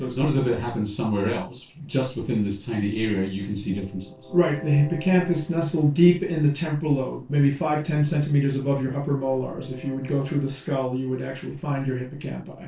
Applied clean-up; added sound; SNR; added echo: neural separator model SepFormer DNS4.